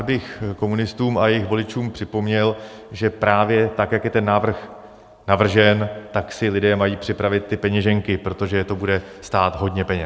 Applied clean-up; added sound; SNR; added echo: none; none; none; none.